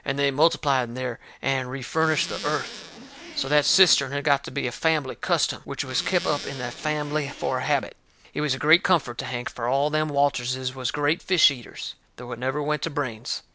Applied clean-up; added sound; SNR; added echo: none; Zipper (clothing); 14 dB; none.